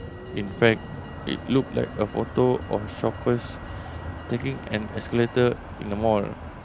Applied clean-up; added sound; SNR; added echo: none; Motor vehicle (road); 11 dB; none.